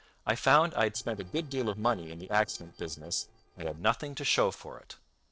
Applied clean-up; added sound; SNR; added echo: neural separator model SepFormer DNS4.